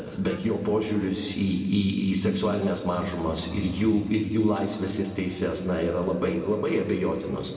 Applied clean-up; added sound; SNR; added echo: none; Wind instrument, woodwind instrument; 19 dB; reverberation time 2.1 s.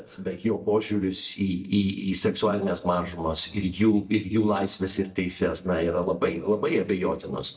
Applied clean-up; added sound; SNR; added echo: neural mask model DeepFilterNet 3.